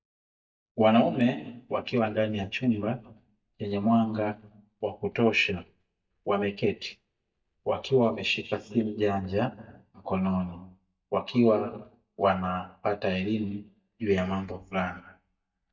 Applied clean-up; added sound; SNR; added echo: neural mask model DeepFilterNet 3.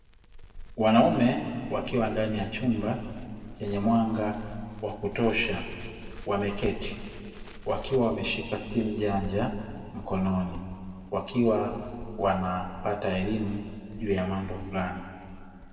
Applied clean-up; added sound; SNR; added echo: none; Crackle; 13 dB; reverberation time 2.3 s.